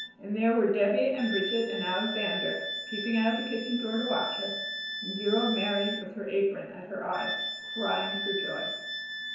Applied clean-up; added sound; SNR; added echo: none; Wind instrument, woodwind instrument; 6 dB; reverberation time 0.9 s.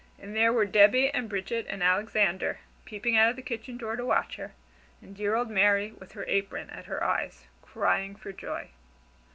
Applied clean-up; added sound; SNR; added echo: none; none; none; none.